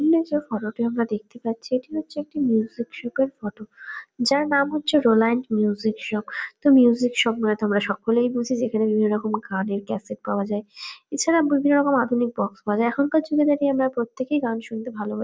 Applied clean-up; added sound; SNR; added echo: none; none; none; none.